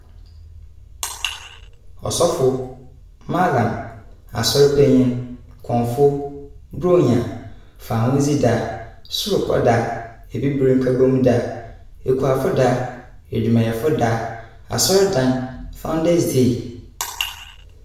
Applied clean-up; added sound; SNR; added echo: none; none; none; reverberation time 0.8 s.